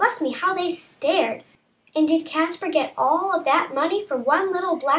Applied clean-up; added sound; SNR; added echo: none; none; none; none.